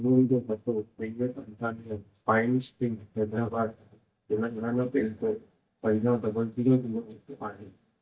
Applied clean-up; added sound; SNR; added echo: neural mask model DeepFilterNet 3.